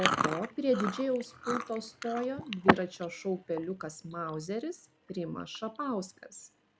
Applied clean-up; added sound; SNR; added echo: none; Chewing, mastication; 1 dB; none.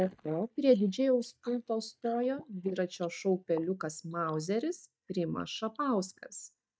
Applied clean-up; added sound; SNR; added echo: neural mask model DeepFilterNet 3.